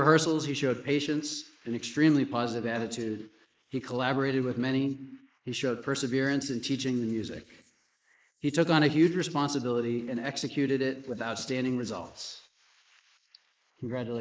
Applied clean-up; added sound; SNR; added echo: neural mask model Resemble Enhance denoiser.